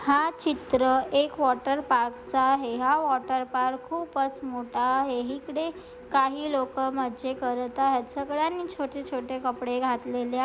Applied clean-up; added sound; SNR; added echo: none; Keyboard (musical); 19 dB; none.